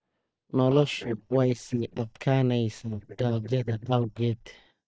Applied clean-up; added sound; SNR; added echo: neural mask model DeepFilterNet 3.